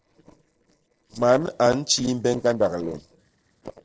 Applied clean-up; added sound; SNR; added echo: neural separator model SepFormer DNS4.